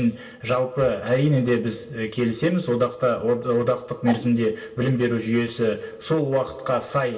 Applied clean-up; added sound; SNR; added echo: none; Whoosh, swoosh, swish; 9 dB; reverberation time 0.2 s.